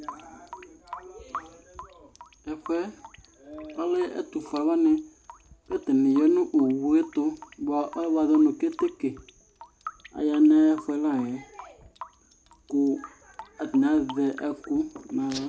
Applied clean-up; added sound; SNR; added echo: none; Drip / Sink (filling or washing) / Water tap, faucet; 20 dB; none.